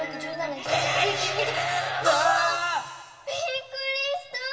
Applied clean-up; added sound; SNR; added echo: none; none; none; reverberation time 1.8 s.